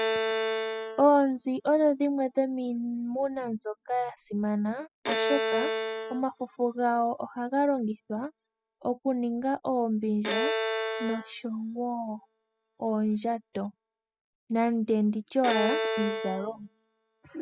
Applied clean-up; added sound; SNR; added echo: classical method spectral subtraction.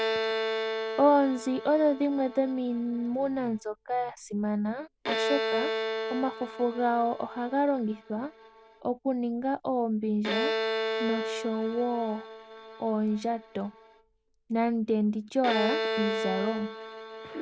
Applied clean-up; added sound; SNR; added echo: none; Bowed string instrument; 5 dB; none.